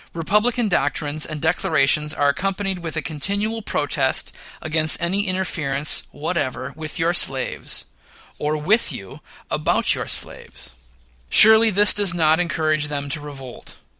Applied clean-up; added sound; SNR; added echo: none; none; none; none.